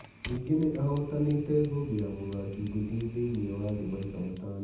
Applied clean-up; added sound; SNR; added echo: none; Fire; 14 dB; reverberation time 0.8 s.